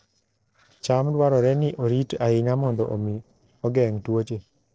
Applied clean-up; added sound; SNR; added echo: neural separator model SepFormer DNS4.